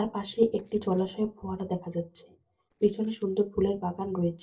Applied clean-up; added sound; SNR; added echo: neural separator model SepFormer DNS4.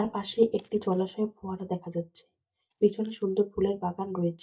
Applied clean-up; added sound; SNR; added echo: neural mask model DeepFilterNet 3.